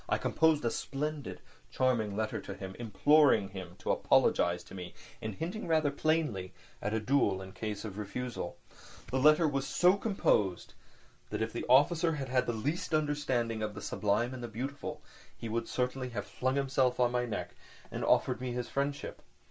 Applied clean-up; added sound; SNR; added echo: none; none; none; none.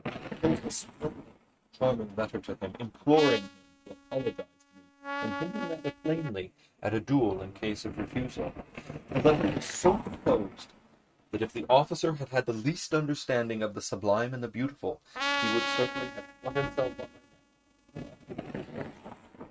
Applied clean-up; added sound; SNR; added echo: neural mask model RNNoise.